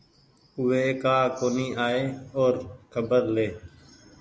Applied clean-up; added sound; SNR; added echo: none; none; none; none.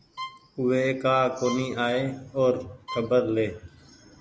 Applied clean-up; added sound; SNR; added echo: none; Bowed string instrument; 17 dB; none.